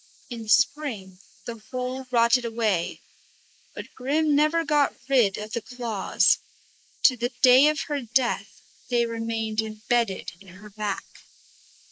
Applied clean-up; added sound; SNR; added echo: neural mask model Resemble Enhance denoiser.